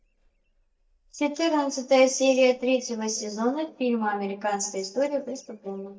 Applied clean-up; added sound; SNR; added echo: neural mask model DeepFilterNet 3.